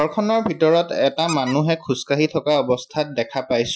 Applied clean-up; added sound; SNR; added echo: classical method Wiener filter.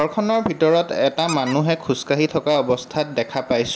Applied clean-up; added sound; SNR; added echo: none; Squeak; 18 dB; none.